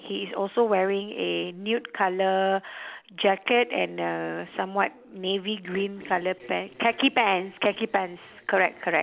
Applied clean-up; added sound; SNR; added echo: none; none; none; none.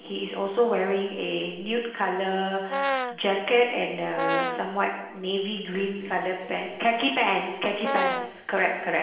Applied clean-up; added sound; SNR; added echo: none; Brass instrument; 2 dB; reverberation time 0.9 s.